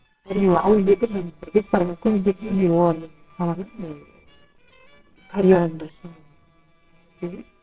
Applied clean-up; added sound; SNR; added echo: neural separator model SepFormer WHAMR!.